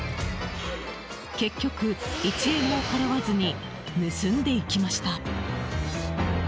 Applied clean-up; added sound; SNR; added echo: none; none; none; none.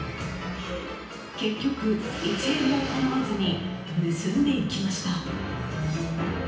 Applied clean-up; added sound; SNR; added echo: none; none; none; reverberation time 0.9 s.